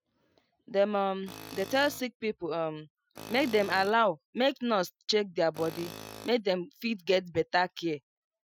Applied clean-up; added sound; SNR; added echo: classical method Wiener filter.